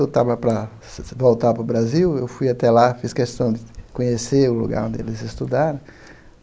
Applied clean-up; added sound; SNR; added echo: none; none; none; none.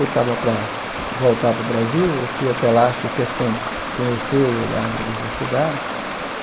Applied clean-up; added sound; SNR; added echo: none; Stream; 5 dB; none.